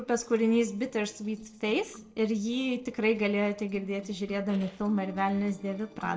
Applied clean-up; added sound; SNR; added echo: neural separator model SepFormer DNS4.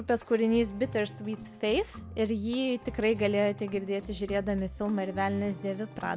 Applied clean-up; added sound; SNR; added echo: none; none; none; none.